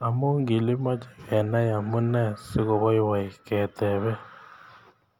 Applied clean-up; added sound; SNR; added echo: none; none; none; none.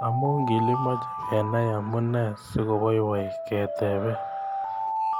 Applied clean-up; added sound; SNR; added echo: none; Alarm; 5 dB; none.